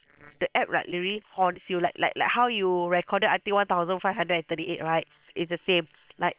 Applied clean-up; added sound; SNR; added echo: neural separator model SepFormer WHAM!.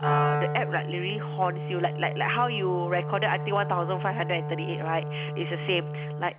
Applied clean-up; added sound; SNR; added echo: none; Wind instrument, woodwind instrument; 1 dB; none.